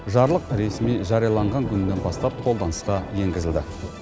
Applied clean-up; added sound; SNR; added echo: none; Thunder / Rain; 11 dB; none.